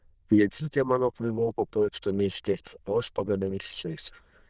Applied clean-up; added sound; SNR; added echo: neural diffusion model UNIVERSE++.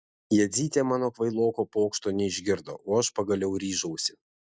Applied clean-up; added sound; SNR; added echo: none; none; none; none.